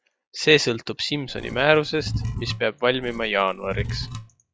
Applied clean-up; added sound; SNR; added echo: classical method log-MMSE.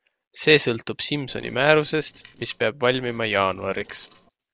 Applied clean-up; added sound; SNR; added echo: neural separator model SepFormer DNS4.